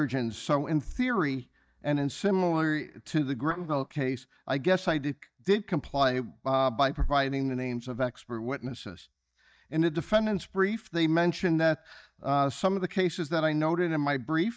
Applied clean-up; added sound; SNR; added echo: neural mask model DeepFilterNet 3.